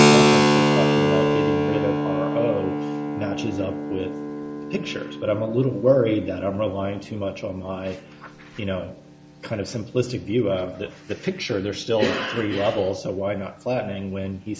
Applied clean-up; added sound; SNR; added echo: none; Keyboard (musical); -1 dB; none.